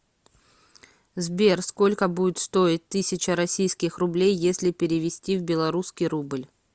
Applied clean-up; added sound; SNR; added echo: none; none; none; none.